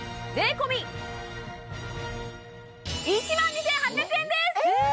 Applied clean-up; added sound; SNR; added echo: none; none; none; none.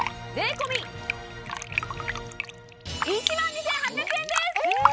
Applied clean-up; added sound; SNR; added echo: none; Fill (with liquid); 2 dB; none.